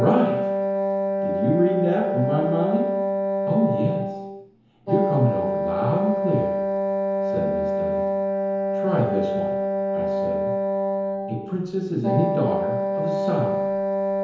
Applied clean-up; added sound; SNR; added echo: none; Wind instrument, woodwind instrument; -2 dB; reverberation time 1.0 s.